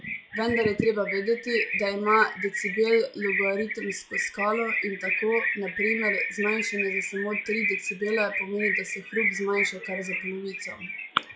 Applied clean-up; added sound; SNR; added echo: classical method WPE with log-MMSE.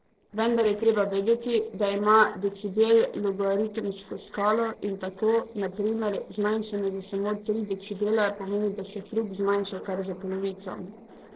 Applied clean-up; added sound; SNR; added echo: neural separator model SepFormer DNS4.